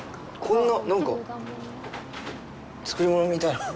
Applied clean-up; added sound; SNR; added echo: none; none; none; none.